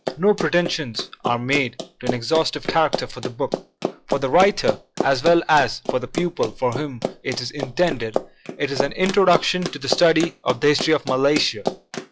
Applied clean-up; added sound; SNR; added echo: classical method log-MMSE.